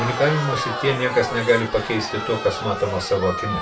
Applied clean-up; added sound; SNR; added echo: none; Crowd; 6 dB; reverberation time 0.3 s.